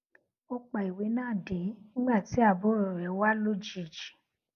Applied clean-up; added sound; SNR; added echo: none; none; none; none.